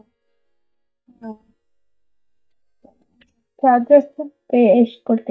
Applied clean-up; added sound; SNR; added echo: neural mask model DeepFilterNet 3.